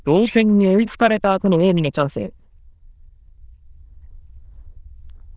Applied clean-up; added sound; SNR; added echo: neural diffusion model UNIVERSE++.